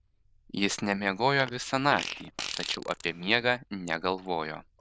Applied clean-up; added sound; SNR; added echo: neural diffusion model UNIVERSE++.